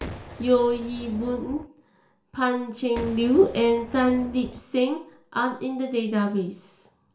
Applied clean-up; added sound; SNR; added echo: none; Boom; 14 dB; reverberation time 0.4 s.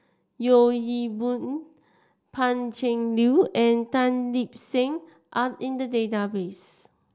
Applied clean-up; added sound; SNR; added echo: none; none; none; none.